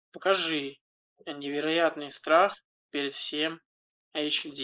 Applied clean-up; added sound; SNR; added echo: neural mask model Resemble Enhance denoiser.